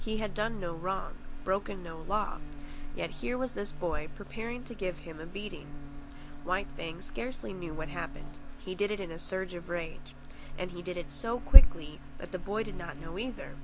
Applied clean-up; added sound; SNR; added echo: none; Buzz; 9 dB; none.